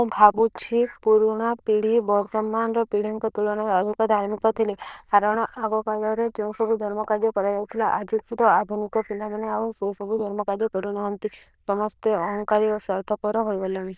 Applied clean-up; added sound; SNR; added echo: neural diffusion model UNIVERSE++.